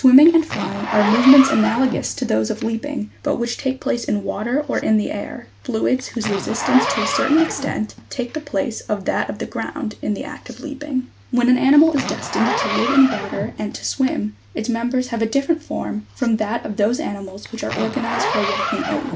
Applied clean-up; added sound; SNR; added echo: none; Zipper (clothing); 9 dB; none.